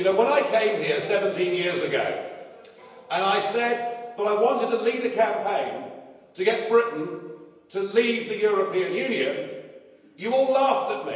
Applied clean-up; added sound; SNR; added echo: none; none; none; reverberation time 1.0 s.